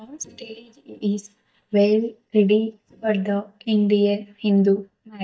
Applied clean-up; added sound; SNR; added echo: neural mask model DeepFilterNet 3.